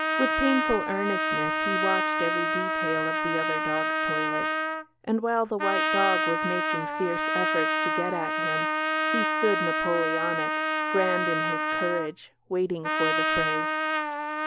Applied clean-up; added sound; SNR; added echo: none; Trumpet; -4 dB; none.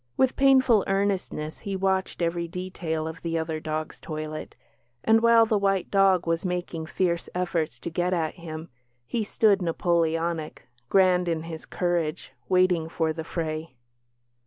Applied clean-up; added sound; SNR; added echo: none; none; none; none.